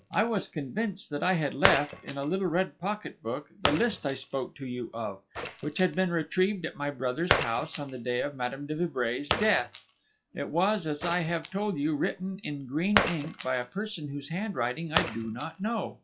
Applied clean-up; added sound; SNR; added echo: classical method log-MMSE.